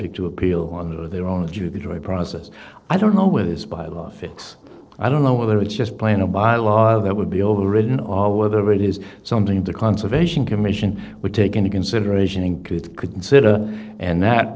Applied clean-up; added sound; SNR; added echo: neural separator model SepFormer DNS4.